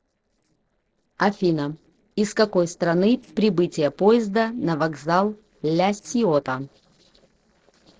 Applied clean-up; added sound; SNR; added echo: neural separator model SepFormer DNS4.